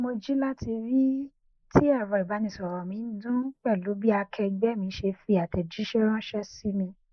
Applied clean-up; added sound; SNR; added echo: neural mask model Resemble Enhance denoiser.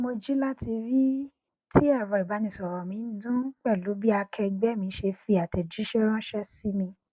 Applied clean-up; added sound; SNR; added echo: none; none; none; none.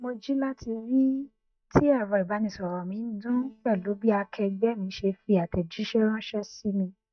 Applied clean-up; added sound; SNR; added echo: neural mask model DeepFilterNet 3.